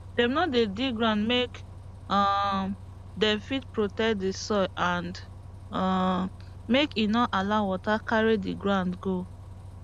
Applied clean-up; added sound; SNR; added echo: none; Bus; 15 dB; none.